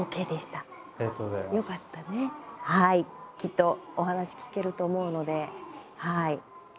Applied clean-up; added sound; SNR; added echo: none; none; none; none.